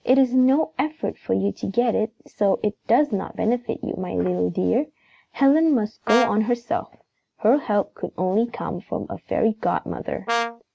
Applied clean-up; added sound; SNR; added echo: neural mask model RNNoise.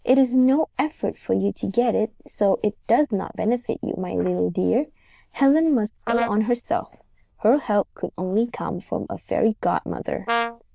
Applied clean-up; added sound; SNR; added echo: neural diffusion model UNIVERSE++.